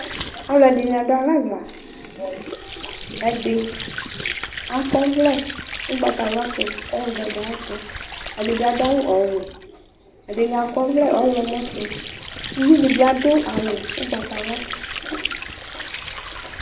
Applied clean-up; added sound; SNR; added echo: none; Sink (filling or washing) / Water; 10 dB; reverberation time 0.4 s.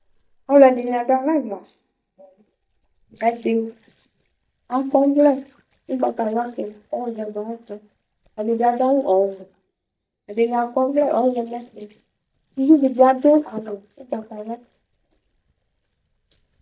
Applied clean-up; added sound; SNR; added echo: neural mask model DeepFilterNet 3.